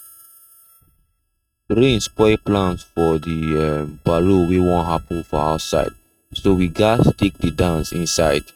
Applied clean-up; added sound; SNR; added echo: neural mask model RNNoise.